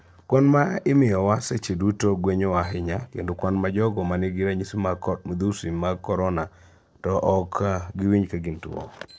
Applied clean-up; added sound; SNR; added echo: neural separator model SepFormer DNS4.